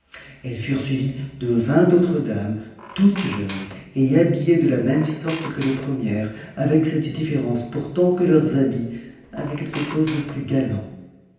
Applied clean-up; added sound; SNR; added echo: none; Squeak; 16 dB; reverberation time 0.9 s.